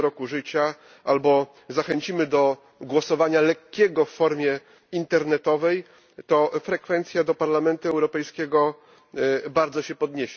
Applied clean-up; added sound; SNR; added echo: none; none; none; none.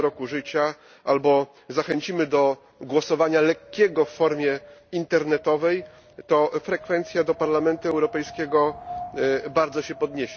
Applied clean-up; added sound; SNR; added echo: none; Wind; 19 dB; none.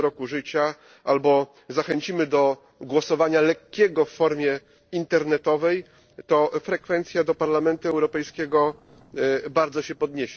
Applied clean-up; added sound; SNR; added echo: neural separator model SepFormer DNS4.